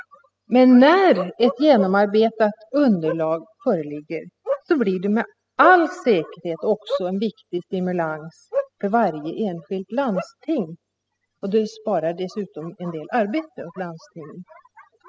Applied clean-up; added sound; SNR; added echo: classical method spectral subtraction.